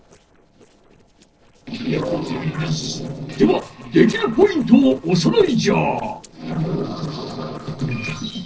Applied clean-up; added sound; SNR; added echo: neural separator model SepFormer DNS4.